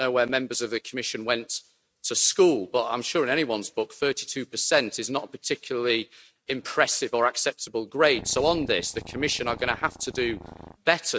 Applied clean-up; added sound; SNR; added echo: neural mask model RNNoise.